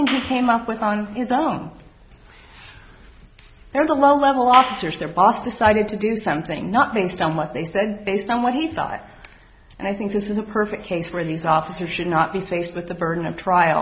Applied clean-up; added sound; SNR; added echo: none; Clapping; 9 dB; none.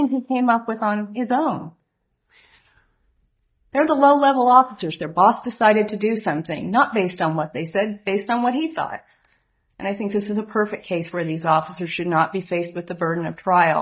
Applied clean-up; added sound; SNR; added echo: neural mask model DeepFilterNet 3.